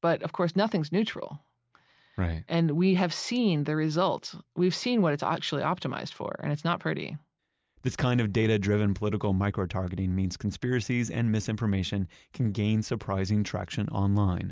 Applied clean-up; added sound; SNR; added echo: none; none; none; none.